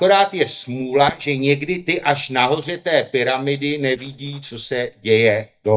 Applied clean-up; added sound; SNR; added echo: neural mask model DeepFilterNet 3.